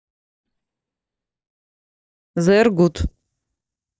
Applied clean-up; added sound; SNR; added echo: neural mask model DeepFilterNet 3.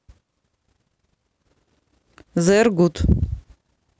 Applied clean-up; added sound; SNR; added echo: none; none; none; none.